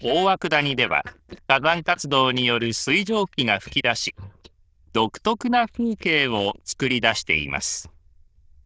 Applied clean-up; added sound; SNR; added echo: neural diffusion model UNIVERSE++.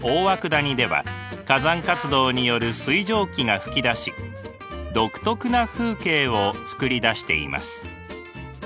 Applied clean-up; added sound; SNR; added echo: none; Vehicle horn, car horn, honking; 17 dB; none.